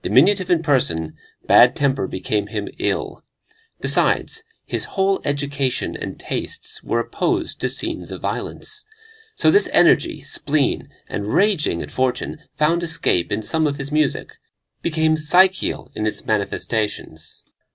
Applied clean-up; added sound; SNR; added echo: none; none; none; none.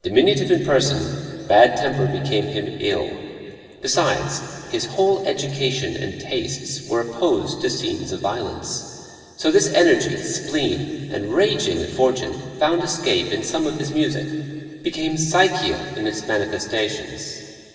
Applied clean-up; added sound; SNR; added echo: none; none; none; reverberation time 2.6 s.